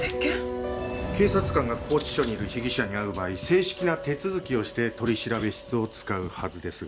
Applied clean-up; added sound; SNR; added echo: none; Rattle (instrument); -3 dB; none.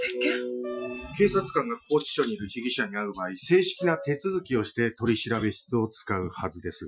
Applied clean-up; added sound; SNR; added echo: classical method Wiener filter.